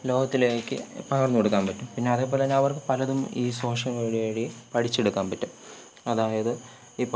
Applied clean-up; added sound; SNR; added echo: none; none; none; none.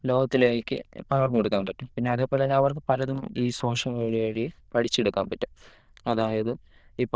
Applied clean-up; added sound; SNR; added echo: neural diffusion model UNIVERSE++.